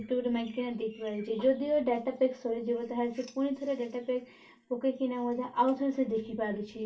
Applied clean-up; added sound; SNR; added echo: none; none; none; reverberation time 0.2 s.